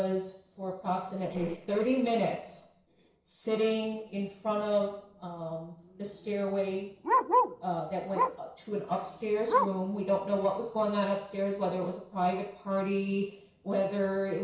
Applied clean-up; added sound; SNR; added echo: neural separator model SepFormer DNS4.